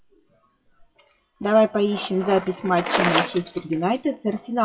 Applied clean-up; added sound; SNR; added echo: classical method WPE with log-MMSE.